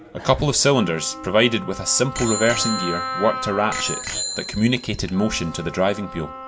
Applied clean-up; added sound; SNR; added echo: none; Bicycle bell + Wind instrument, woodwind instrument; 8 dB; none.